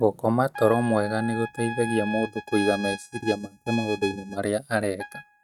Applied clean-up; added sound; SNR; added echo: neural mask model RNNoise.